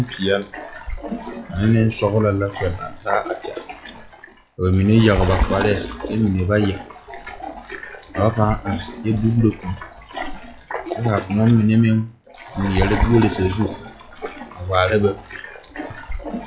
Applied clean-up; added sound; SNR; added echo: classical method log-MMSE.